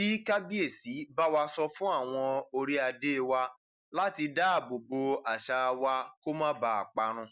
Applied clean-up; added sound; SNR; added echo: none; none; none; none.